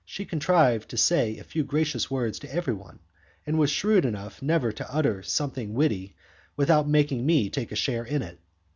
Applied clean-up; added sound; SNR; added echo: none; none; none; none.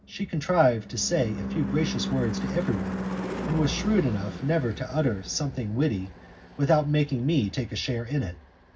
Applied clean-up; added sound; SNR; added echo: none; Car passing by / Engine / Truck; 8 dB; reverberation time 0.4 s.